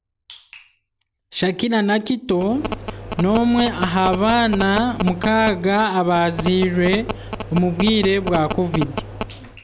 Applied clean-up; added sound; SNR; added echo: none; Telephone; 9 dB; none.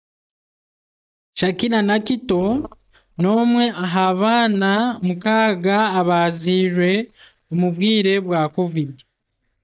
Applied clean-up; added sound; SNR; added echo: neural mask model DeepFilterNet 3.